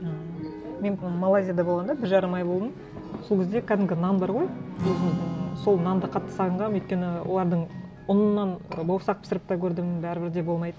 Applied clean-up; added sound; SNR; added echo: none; Strum; 16 dB; none.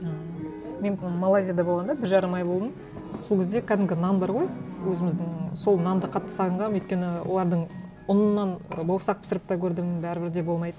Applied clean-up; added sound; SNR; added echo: none; none; none; none.